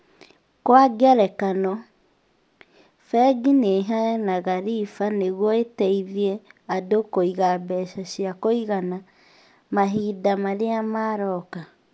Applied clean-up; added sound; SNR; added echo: none; none; none; none.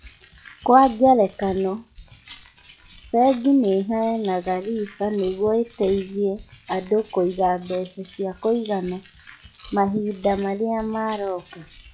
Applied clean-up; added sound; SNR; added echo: classical method log-MMSE.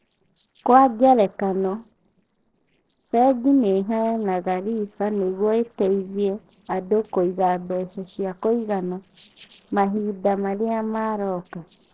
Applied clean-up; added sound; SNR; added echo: neural separator model SepFormer DNS4.